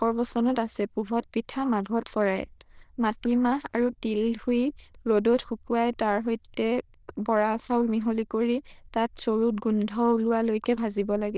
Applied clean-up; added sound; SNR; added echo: neural diffusion model UNIVERSE++.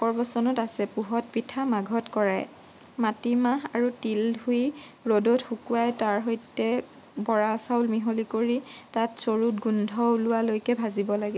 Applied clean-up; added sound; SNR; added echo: none; none; none; none.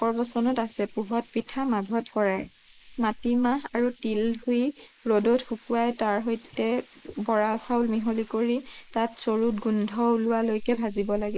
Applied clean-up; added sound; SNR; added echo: neural mask model Resemble Enhance denoiser.